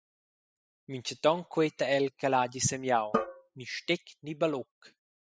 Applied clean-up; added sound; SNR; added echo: classical method spectral subtraction.